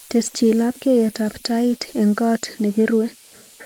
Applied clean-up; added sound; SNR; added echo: neural mask model Resemble Enhance denoiser.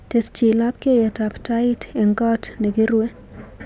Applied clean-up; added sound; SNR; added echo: none; none; none; none.